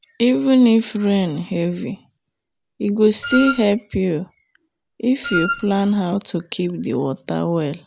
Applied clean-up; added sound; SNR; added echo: none; Wind instrument, woodwind instrument; 4 dB; none.